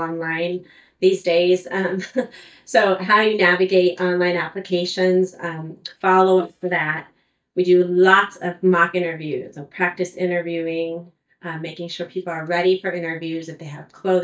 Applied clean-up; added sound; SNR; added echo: neural mask model DeepFilterNet 3.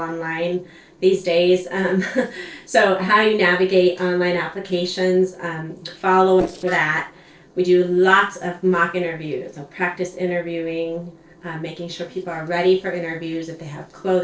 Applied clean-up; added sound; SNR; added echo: neural separator model SepFormer DNS4.